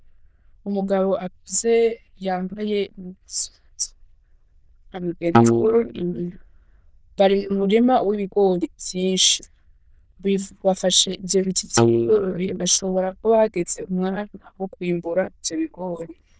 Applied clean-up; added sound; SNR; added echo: neural diffusion model UNIVERSE++.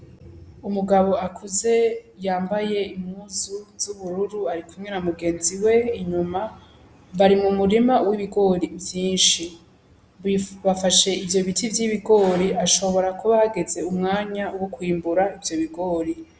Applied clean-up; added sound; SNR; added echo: none; none; none; none.